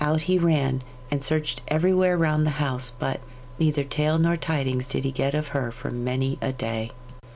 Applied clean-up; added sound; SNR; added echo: none; none; none; none.